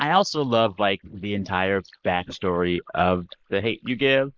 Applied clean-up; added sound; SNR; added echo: neural mask model Resemble Enhance denoiser.